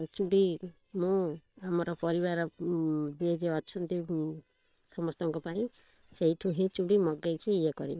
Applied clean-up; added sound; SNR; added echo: neural separator model SepFormer WHAM!.